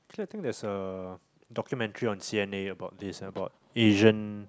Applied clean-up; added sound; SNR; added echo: none; none; none; none.